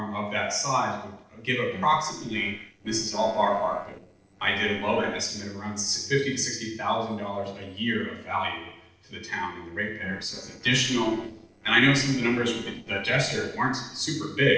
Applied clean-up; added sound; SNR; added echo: neural separator model SepFormer DNS4.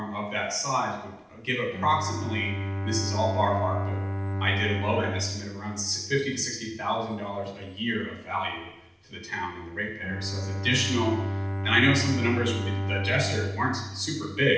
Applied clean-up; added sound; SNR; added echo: none; Bowed string instrument; 4 dB; reverberation time 0.8 s.